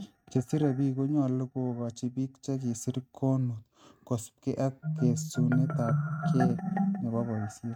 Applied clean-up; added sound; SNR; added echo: neural mask model RNNoise.